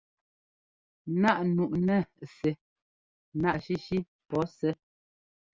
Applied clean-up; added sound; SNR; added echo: none; none; none; none.